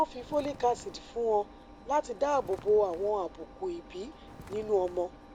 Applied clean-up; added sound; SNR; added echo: none; Walk, footsteps + Engine; 17 dB; none.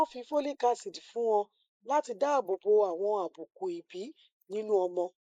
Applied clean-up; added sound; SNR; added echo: neural mask model Resemble Enhance denoiser.